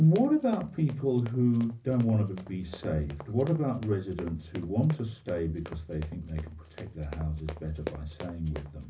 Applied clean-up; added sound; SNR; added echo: none; Run; 18 dB; reverberation time 0.4 s.